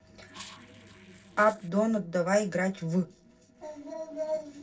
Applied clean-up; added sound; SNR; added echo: neural separator model SepFormer DNS4.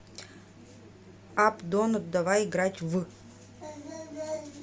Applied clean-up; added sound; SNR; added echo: none; none; none; none.